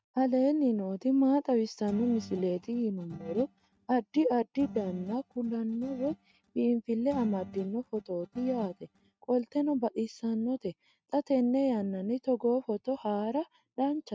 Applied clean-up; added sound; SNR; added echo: neural mask model RNNoise.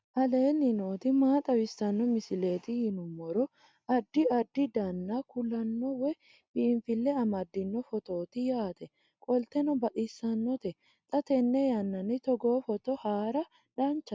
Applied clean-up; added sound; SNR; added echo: none; none; none; none.